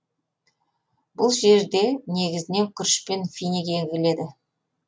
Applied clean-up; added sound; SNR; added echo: none; none; none; none.